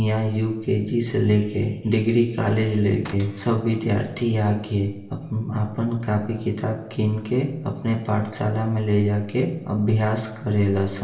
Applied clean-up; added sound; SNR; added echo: none; Cupboard open or close / Door; 18 dB; reverberation time 0.8 s.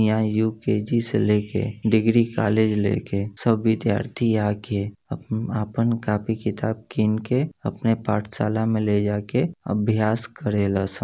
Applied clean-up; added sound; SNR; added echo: none; none; none; none.